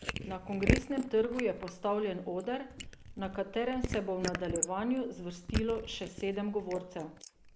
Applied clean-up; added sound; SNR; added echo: neural mask model Resemble Enhance denoiser.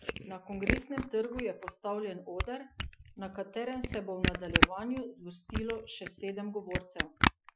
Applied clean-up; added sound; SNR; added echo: classical method Wiener filter.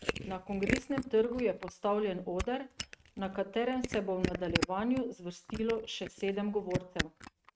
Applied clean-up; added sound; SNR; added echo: neural mask model RNNoise.